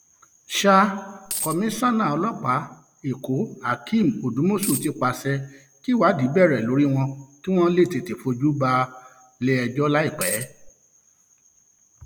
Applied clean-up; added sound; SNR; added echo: none; Coin (dropping); 8 dB; none.